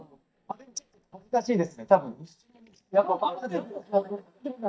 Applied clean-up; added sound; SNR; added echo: neural mask model DeepFilterNet 3.